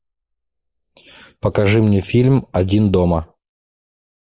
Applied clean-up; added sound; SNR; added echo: neural mask model Resemble Enhance denoiser.